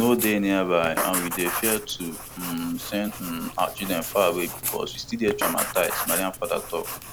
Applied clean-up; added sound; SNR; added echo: none; Writing; 6 dB; none.